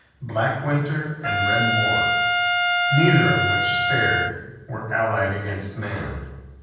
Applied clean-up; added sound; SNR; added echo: none; Trumpet; -2 dB; reverberation time 1.2 s.